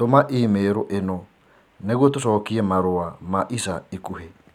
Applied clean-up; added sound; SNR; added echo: none; none; none; none.